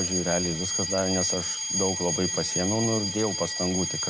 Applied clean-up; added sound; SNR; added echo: none; Alarm; 1 dB; none.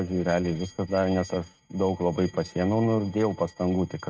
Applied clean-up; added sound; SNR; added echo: neural mask model RNNoise.